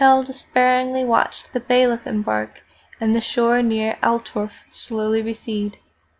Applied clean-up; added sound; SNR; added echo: none; none; none; none.